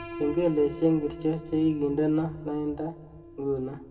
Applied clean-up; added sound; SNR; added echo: none; Piano; 15 dB; reverberation time 1.3 s.